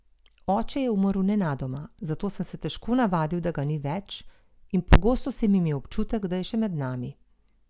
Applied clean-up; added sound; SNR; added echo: none; none; none; none.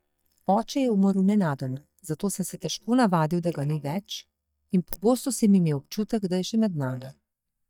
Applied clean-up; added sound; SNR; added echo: neural mask model DeepFilterNet 3.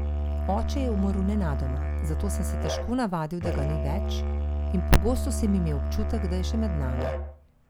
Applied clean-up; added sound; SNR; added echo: none; Musical instrument; -1 dB; none.